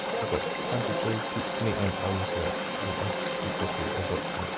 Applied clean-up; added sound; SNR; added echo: none; Harmonica + Chatter / Stream; -3 dB; none.